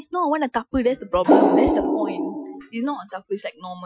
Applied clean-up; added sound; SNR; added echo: classical method Wiener filter.